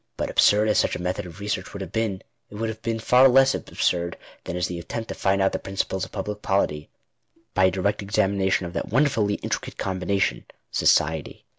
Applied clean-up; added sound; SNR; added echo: none; none; none; none.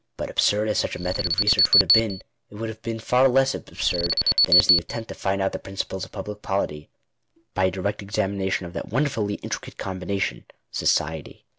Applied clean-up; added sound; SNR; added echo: none; Alarm; -4 dB; none.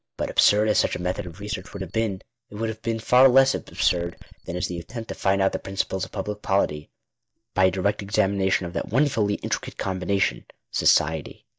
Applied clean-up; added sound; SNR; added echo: neural mask model DeepFilterNet 3.